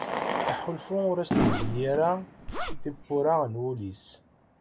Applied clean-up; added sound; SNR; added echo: none; Zipper (clothing) + Fireworks; 2 dB; none.